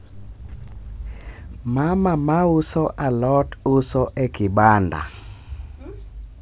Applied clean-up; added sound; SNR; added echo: none; none; none; none.